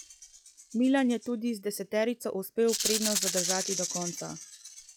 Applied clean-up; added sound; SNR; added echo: classical method log-MMSE.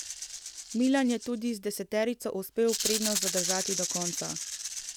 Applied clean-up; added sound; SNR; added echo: none; Rattle (instrument); 4 dB; none.